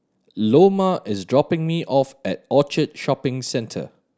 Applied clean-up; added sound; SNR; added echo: none; none; none; none.